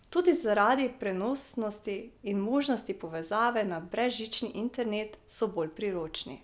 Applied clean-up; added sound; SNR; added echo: none; none; none; none.